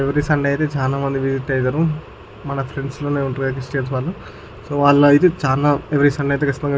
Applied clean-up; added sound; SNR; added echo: none; none; none; none.